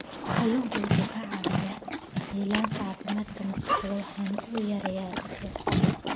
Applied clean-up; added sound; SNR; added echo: none; Livestock, farm animals, working animals; -2 dB; none.